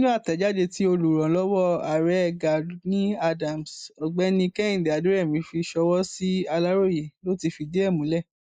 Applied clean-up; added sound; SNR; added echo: neural mask model Resemble Enhance denoiser.